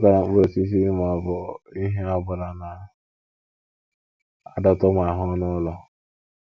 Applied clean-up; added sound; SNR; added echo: none; none; none; none.